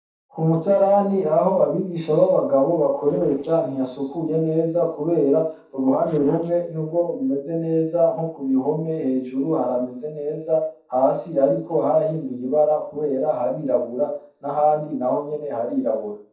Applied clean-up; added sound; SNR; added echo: neural separator model SepFormer DNS4.